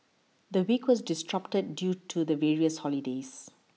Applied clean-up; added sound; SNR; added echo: none; none; none; none.